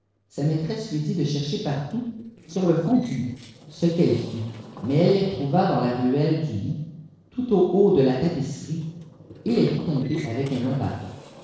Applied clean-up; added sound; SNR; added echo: neural separator model SepFormer DNS4.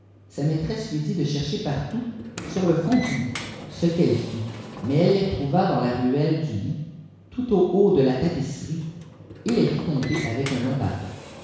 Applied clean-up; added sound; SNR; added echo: none; Sliding door; 15 dB; reverberation time 1.1 s.